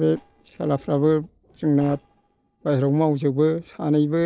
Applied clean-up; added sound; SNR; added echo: neural separator model SepFormer DNS4.